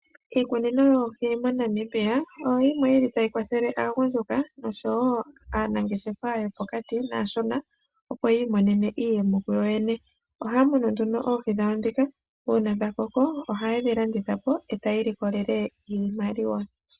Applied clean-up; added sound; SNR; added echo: none; none; none; none.